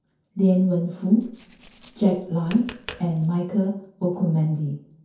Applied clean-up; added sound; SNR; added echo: none; Tap; 20 dB; reverberation time 0.6 s.